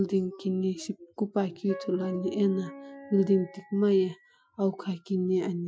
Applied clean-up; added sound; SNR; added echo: classical method Wiener filter.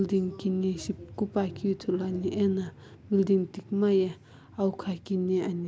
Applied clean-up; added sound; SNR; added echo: none; none; none; none.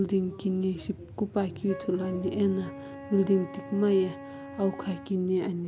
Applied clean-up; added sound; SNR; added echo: none; Wind instrument, woodwind instrument; 15 dB; none.